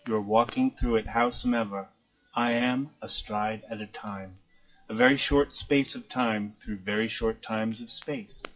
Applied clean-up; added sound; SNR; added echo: classical method WPE with log-MMSE.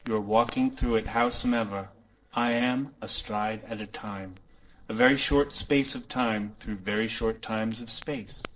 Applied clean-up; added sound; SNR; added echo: neural separator model SepFormer DNS4.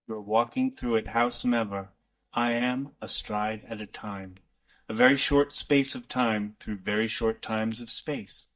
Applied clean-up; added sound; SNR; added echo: neural mask model DeepFilterNet 3.